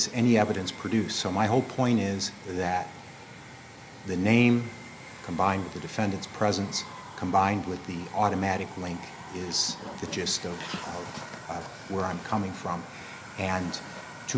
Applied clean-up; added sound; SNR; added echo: none; Domestic sounds, home sounds; 17 dB; none.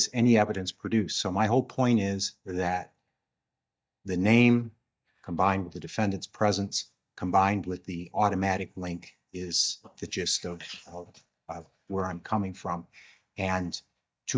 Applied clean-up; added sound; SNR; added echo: neural mask model DeepFilterNet 3.